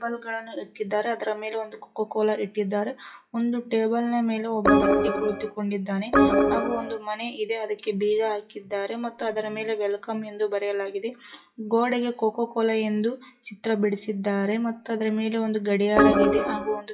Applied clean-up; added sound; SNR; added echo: classical method WPE with log-MMSE.